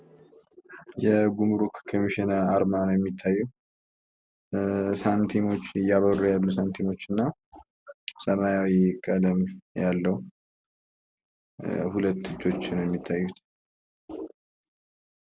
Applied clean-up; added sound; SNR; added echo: none; none; none; none.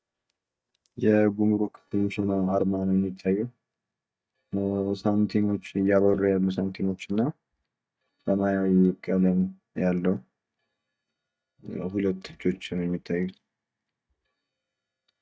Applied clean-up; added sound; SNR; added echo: neural mask model DeepFilterNet 3.